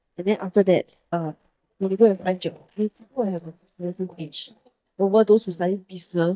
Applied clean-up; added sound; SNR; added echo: neural mask model DeepFilterNet 3.